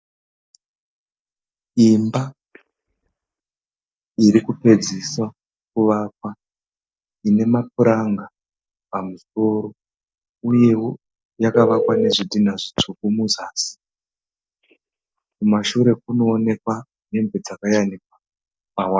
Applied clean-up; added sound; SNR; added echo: neural mask model DeepFilterNet 3.